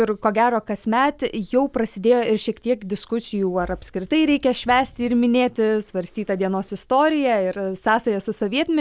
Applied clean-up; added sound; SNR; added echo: none; none; none; none.